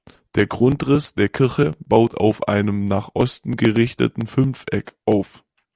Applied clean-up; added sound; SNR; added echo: none; none; none; none.